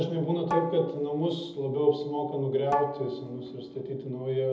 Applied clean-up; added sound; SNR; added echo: none; Bowed string instrument; 9 dB; reverberation time 0.7 s.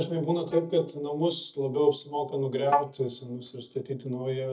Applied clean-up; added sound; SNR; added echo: neural mask model DeepFilterNet 3.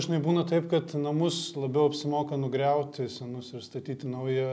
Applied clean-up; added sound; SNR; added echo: none; none; none; none.